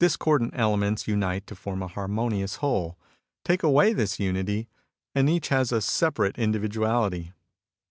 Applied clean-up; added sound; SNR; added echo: none; none; none; none.